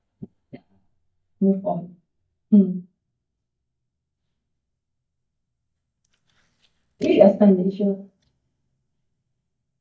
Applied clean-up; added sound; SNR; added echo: neural mask model DeepFilterNet 3.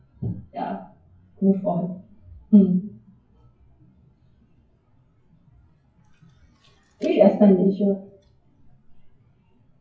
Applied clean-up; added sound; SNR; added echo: classical method WPE with log-MMSE.